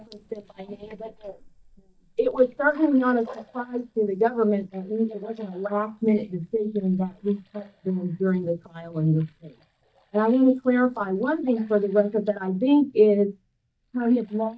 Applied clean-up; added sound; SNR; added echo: neural mask model DeepFilterNet 3.